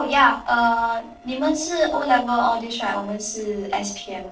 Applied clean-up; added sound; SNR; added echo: neural separator model SepFormer DNS4.